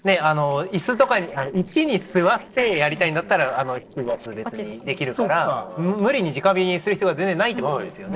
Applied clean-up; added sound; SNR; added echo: neural separator model SepFormer DNS4.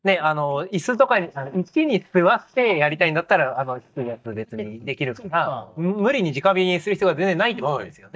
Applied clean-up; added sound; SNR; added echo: neural mask model DeepFilterNet 3.